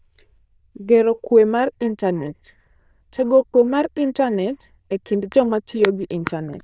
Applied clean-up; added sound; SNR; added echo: neural diffusion model UNIVERSE++.